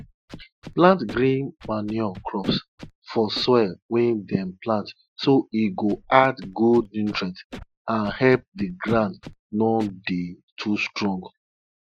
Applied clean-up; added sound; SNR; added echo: classical method Wiener filter.